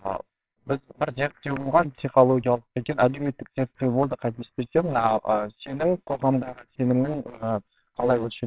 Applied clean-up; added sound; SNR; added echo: neural separator model SepFormer WHAMR!.